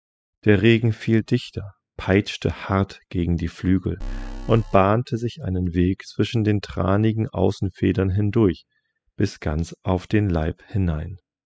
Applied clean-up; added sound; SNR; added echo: classical method spectral subtraction.